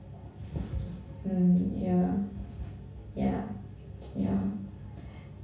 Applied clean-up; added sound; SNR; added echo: none; none; none; reverberation time 0.6 s.